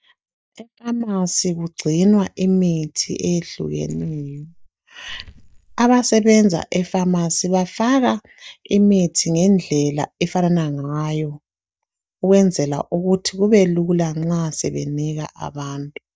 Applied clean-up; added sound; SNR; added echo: neural mask model DeepFilterNet 3.